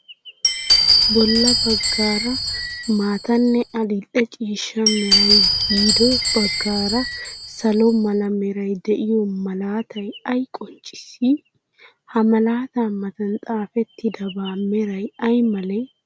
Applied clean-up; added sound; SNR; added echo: none; Glass; -2 dB; none.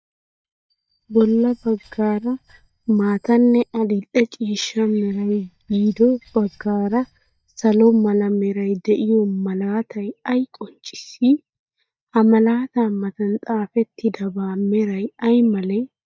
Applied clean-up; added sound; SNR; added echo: neural mask model DeepFilterNet 3.